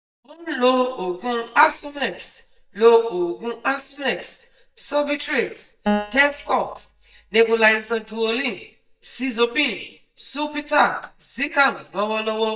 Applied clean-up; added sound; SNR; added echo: neural mask model DeepFilterNet 3.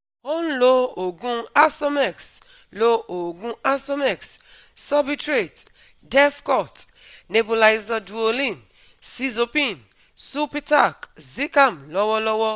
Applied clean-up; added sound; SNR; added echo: none; none; none; none.